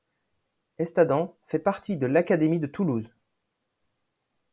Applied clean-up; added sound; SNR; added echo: none; none; none; none.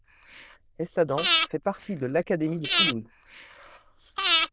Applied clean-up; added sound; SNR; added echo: neural diffusion model UNIVERSE++.